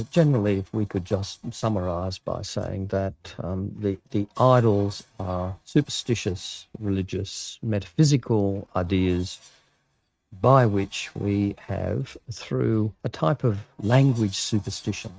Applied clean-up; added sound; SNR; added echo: neural mask model RNNoise.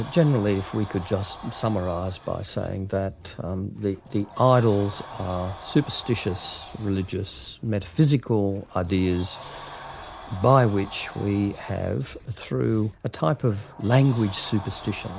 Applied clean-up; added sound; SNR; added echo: none; Sliding door; 17 dB; none.